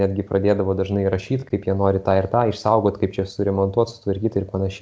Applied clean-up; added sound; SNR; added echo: none; none; none; none.